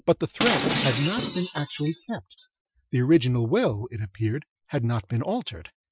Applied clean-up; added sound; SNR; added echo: classical method Wiener filter.